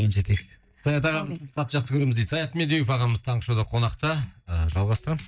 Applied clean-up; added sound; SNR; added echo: neural mask model DeepFilterNet 3.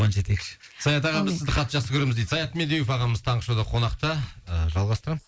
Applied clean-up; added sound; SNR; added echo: neural mask model Resemble Enhance denoiser.